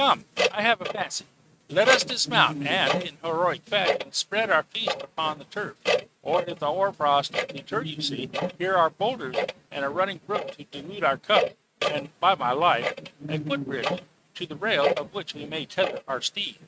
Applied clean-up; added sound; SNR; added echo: neural mask model RNNoise.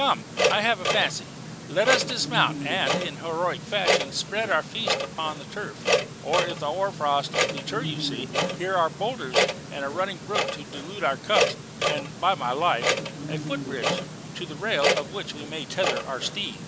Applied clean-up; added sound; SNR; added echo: none; Clock; 1 dB; none.